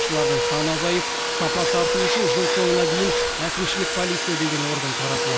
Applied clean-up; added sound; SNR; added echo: none; Domestic sounds, home sounds; -4 dB; none.